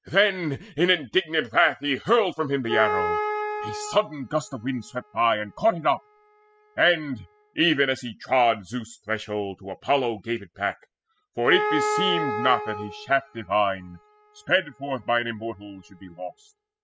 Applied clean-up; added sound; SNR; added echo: classical method spectral subtraction.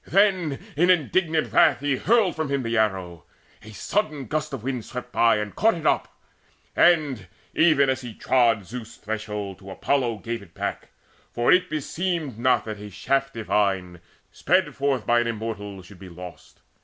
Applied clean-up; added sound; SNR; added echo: none; none; none; none.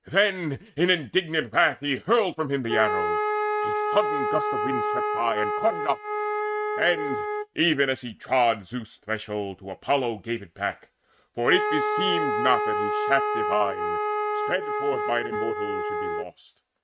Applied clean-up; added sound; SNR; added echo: neural mask model RNNoise.